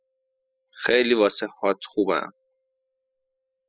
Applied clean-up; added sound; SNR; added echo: classical method spectral subtraction.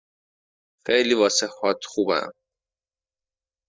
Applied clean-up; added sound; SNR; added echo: neural mask model DeepFilterNet 3.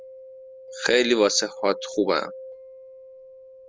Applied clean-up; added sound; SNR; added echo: none; Mallet percussion; 15 dB; none.